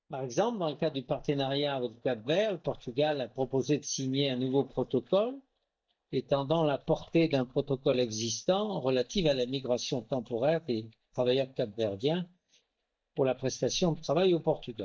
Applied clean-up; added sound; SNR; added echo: neural mask model DeepFilterNet 3.